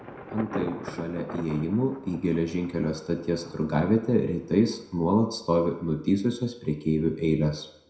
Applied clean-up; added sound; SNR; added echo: none; Thunder; 15 dB; reverberation time 0.6 s.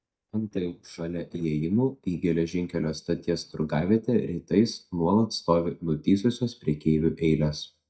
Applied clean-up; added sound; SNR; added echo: neural mask model DeepFilterNet 3.